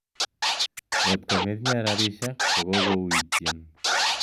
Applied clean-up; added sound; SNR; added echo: none; Scratching (performance technique); -4 dB; none.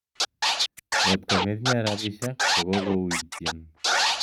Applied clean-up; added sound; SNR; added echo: neural mask model RNNoise.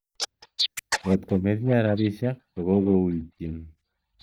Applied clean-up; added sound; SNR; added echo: neural mask model DeepFilterNet 3.